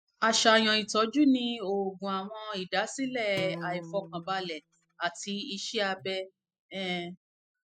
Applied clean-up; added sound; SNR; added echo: classical method spectral subtraction.